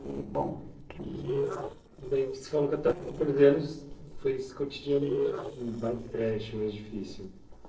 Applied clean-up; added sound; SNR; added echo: neural separator model SepFormer DNS4.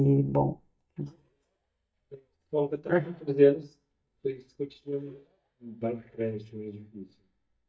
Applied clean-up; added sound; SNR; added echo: neural mask model DeepFilterNet 3.